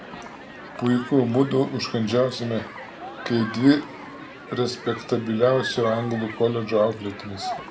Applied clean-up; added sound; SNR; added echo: none; Human group actions; 13 dB; reverberation time 0.4 s.